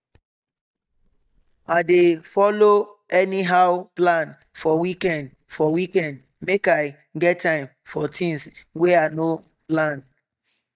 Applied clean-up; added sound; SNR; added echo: neural mask model DeepFilterNet 3.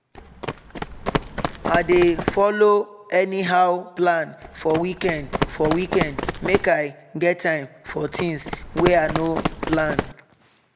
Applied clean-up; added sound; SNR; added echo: none; Run; 5 dB; none.